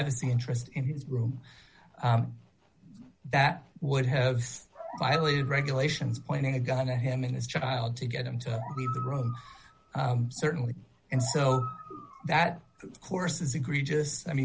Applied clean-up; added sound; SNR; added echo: none; Animal; 13 dB; none.